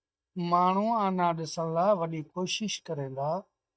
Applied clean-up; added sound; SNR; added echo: neural mask model DeepFilterNet 3.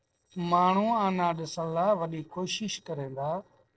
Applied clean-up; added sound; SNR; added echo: neural separator model SepFormer DNS4.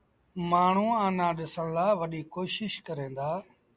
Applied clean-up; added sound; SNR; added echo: none; none; none; none.